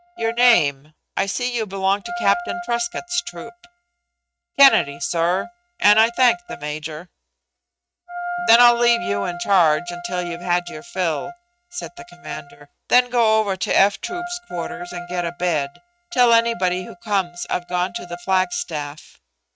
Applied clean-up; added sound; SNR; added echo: neural mask model RNNoise.